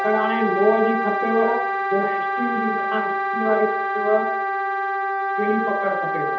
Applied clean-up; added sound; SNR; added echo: none; Wind instrument, woodwind instrument; -1 dB; reverberation time 1.2 s.